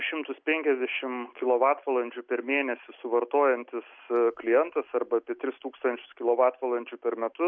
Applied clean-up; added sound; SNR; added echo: none; none; none; none.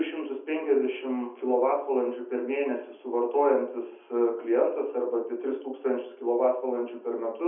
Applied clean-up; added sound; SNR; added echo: none; none; none; reverberation time 0.5 s.